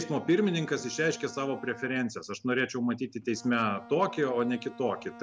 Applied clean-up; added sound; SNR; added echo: none; Bowed string instrument; 19 dB; none.